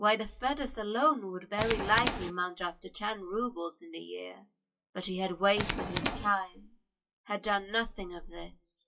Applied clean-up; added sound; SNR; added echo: classical method WPE with log-MMSE.